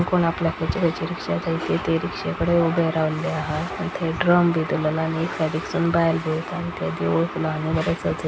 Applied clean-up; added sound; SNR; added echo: none; none; none; none.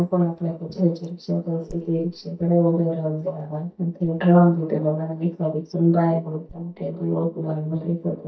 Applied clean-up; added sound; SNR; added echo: neural mask model DeepFilterNet 3.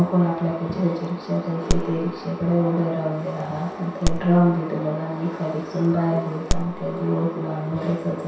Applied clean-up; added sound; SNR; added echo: none; Crack; 5 dB; reverberation time 0.7 s.